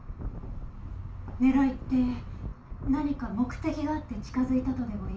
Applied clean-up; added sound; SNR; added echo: none; Wind; 8 dB; reverberation time 0.3 s.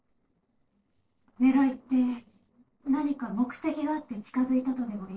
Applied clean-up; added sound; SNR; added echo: neural separator model SepFormer DNS4.